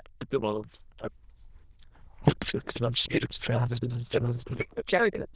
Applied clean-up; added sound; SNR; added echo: neural diffusion model UNIVERSE++.